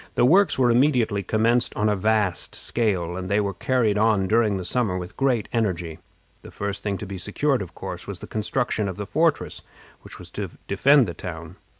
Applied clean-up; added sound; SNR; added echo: none; none; none; none.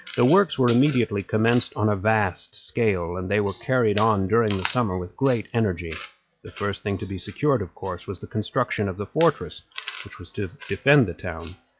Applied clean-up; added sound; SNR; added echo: classical method log-MMSE.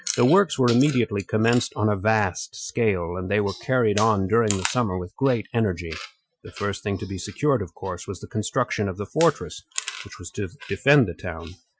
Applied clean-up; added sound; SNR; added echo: classical method Wiener filter.